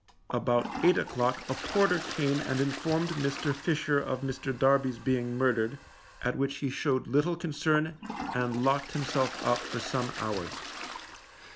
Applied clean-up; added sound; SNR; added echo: none; Toilet flush; 11 dB; none.